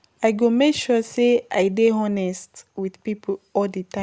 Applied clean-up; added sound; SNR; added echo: none; none; none; none.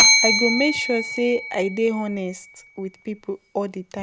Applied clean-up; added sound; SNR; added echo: none; Bell; -1 dB; none.